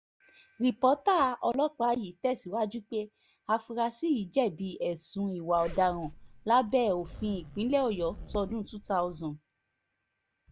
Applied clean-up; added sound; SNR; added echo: none; Zipper (clothing); 15 dB; none.